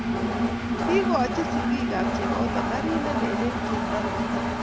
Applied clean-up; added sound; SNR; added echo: none; Engine; -5 dB; none.